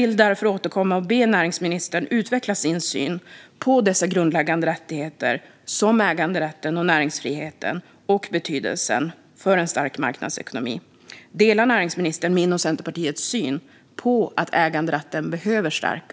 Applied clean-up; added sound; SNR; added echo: none; none; none; none.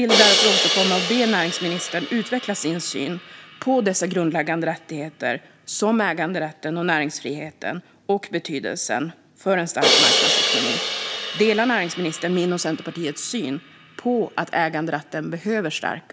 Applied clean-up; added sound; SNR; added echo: none; Crash cymbal; 2 dB; none.